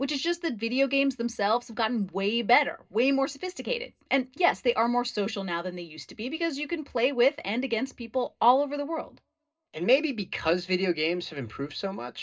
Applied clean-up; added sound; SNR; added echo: none; none; none; reverberation time 0.2 s.